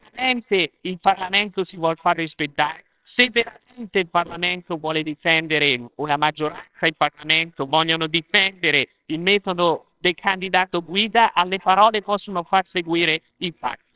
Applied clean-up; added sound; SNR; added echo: neural separator model SepFormer WHAMR!.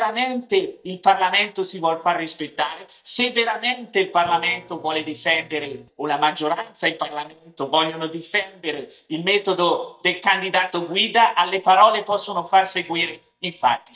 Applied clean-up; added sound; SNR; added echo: neural mask model DeepFilterNet 3.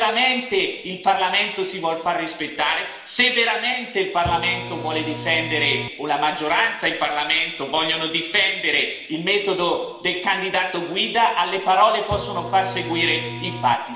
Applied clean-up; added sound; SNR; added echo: none; Printer; 10 dB; reverberation time 1.1 s.